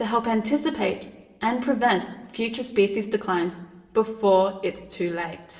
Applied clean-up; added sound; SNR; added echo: none; none; none; reverberation time 0.9 s.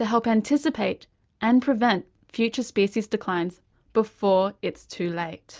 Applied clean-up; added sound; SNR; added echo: none; none; none; none.